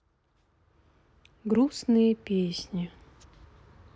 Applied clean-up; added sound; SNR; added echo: none; none; none; none.